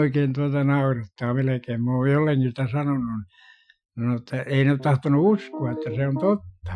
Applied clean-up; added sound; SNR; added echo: classical method Wiener filter.